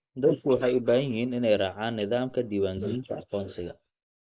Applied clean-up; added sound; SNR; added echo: neural mask model Resemble Enhance denoiser.